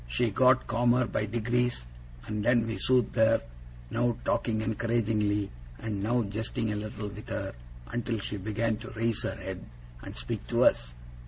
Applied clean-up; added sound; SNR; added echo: none; none; none; none.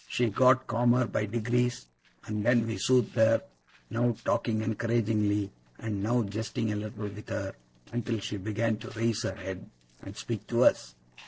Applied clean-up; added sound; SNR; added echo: neural separator model SepFormer DNS4.